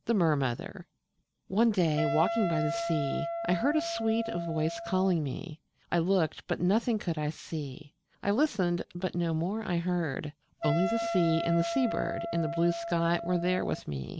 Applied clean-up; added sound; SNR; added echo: none; Wind instrument, woodwind instrument; 5 dB; none.